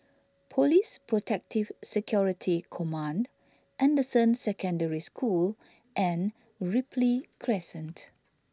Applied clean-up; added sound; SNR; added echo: none; none; none; none.